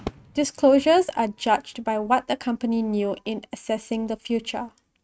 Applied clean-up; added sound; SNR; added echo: neural mask model RNNoise.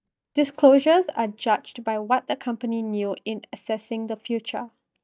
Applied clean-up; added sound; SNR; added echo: neural mask model DeepFilterNet 3.